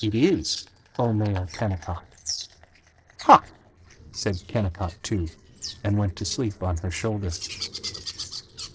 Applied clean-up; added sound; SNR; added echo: neural separator model SepFormer DNS4.